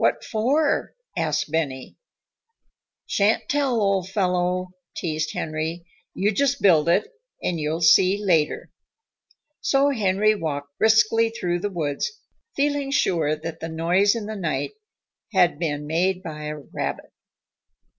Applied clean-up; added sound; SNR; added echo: none; none; none; none.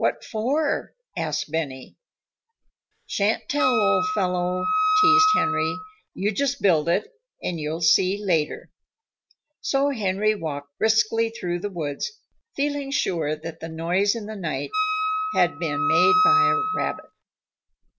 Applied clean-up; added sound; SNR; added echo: none; Wind instrument, woodwind instrument; -2 dB; none.